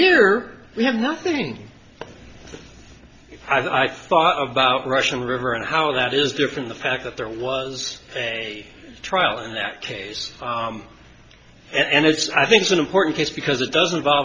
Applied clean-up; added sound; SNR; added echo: none; none; none; none.